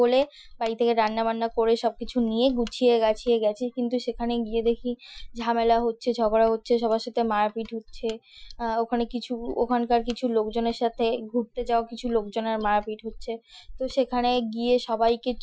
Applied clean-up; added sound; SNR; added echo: classical method Wiener filter.